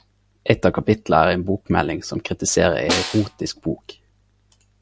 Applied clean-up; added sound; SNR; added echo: none; Snare drum; 8 dB; none.